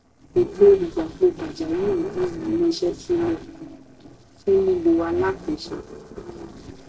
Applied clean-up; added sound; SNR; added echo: neural separator model SepFormer DNS4.